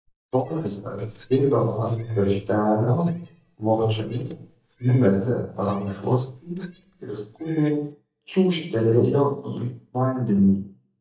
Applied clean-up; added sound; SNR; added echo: neural mask model DeepFilterNet 3.